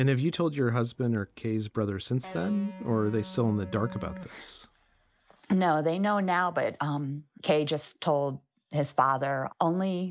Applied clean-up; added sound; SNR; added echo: none; Electric guitar; 13 dB; none.